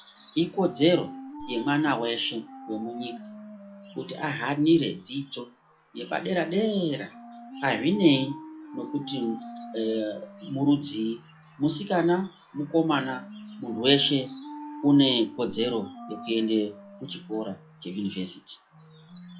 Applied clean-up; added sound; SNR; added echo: classical method log-MMSE.